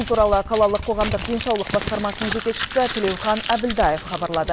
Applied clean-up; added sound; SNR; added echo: none; Crumpling, crinkling; 6 dB; none.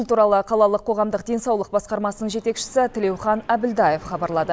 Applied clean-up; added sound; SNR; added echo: none; none; none; none.